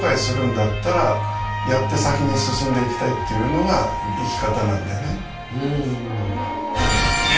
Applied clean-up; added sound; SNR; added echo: none; Wind instrument, woodwind instrument; 9 dB; reverberation time 0.3 s.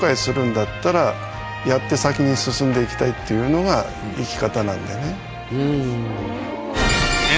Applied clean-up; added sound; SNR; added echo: none; none; none; none.